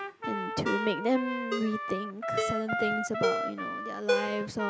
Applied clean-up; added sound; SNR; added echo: none; Ringtone + Trumpet; 0 dB; none.